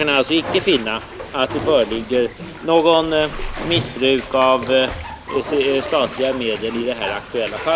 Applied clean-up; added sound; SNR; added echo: none; Bathtub (filling or washing); 11 dB; none.